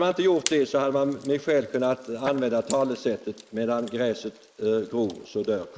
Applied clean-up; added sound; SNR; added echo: neural mask model Resemble Enhance denoiser.